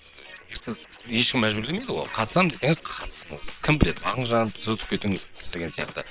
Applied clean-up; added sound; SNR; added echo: neural separator model SepFormer WHAM!.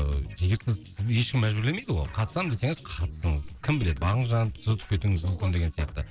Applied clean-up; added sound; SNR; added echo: neural separator model SepFormer DNS4.